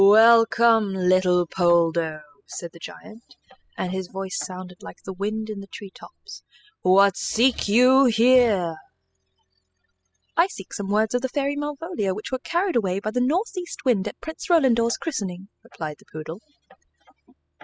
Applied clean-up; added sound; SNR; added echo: classical method spectral subtraction.